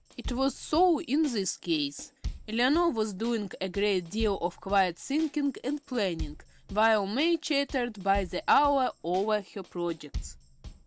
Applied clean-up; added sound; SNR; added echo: none; Drum kit; 14 dB; none.